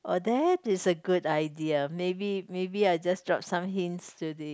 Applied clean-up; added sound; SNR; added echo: none; none; none; none.